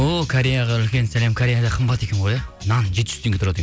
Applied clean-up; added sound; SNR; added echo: none; none; none; none.